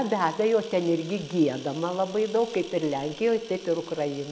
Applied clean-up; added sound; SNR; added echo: none; Camera; 20 dB; none.